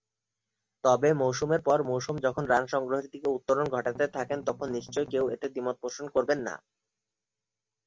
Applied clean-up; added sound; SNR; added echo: none; Strum; 18 dB; none.